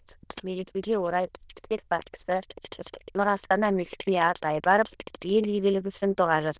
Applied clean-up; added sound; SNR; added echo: neural diffusion model UNIVERSE++.